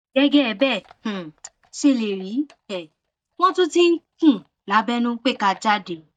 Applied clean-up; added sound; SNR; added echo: neural mask model DeepFilterNet 3.